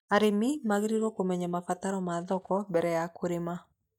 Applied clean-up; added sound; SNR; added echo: neural mask model DeepFilterNet 3.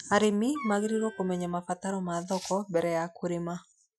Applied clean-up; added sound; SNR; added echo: classical method Wiener filter.